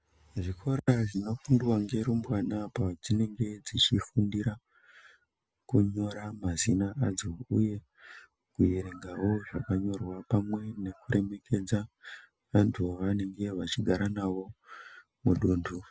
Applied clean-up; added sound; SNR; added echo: none; none; none; none.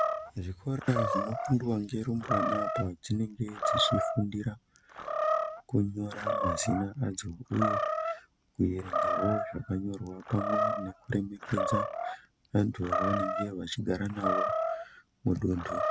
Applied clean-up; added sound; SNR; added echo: none; Animal; 0 dB; none.